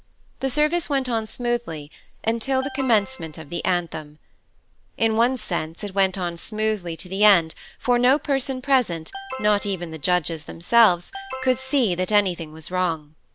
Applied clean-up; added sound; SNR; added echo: none; Alarm; 14 dB; none.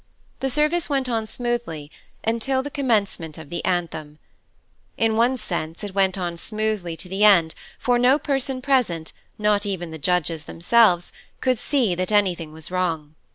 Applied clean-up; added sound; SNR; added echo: none; none; none; none.